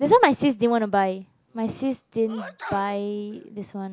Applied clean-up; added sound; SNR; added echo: none; Sneeze; 19 dB; none.